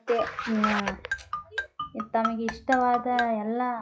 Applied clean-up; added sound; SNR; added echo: classical method log-MMSE.